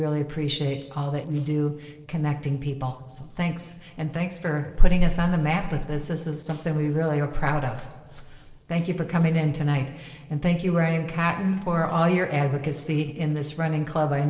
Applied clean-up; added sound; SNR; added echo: neural separator model SepFormer DNS4.